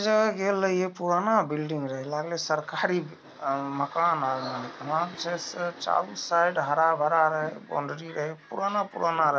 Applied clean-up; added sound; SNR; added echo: none; none; none; none.